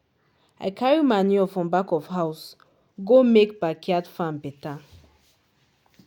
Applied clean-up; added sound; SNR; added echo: none; none; none; none.